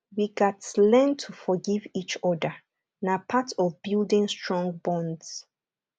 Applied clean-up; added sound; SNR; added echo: none; none; none; none.